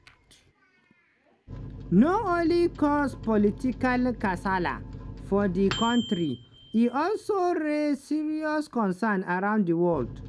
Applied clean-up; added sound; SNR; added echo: none; Microwave oven; 15 dB; none.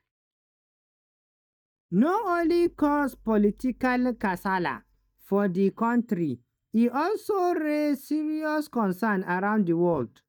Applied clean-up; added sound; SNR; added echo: neural mask model DeepFilterNet 3.